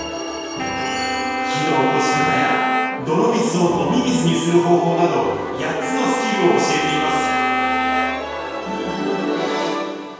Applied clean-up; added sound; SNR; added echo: none; Wind instrument, woodwind instrument; 3 dB; reverberation time 1.2 s.